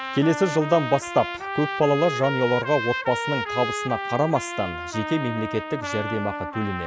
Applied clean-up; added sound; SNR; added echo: none; Trumpet; 6 dB; none.